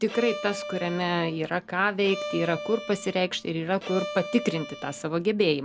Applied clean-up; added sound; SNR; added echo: none; Bowed string instrument; 11 dB; none.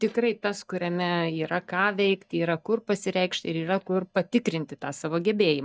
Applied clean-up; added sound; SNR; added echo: neural mask model DeepFilterNet 3.